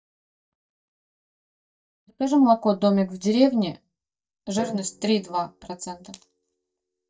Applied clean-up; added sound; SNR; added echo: neural mask model DeepFilterNet 3.